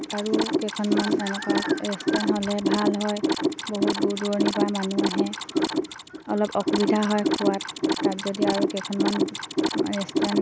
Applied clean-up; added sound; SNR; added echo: none; Mechanisms; -2 dB; none.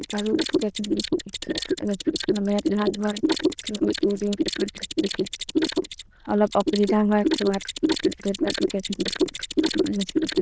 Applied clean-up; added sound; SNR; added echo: neural diffusion model UNIVERSE++.